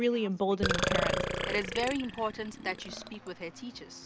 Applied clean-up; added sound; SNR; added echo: none; Burping, eructation; 0 dB; none.